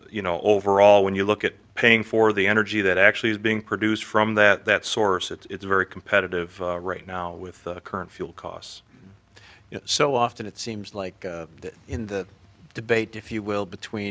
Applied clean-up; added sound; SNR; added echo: none; none; none; none.